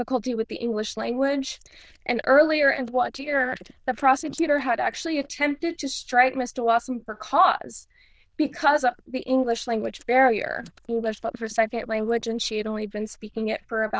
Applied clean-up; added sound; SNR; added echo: neural diffusion model UNIVERSE++.